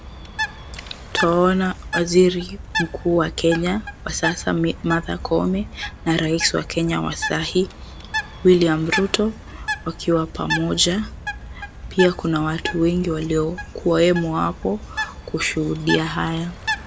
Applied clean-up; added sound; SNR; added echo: none; Bird; 9 dB; none.